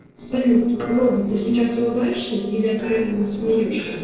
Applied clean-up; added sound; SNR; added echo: neural separator model SepFormer DNS4.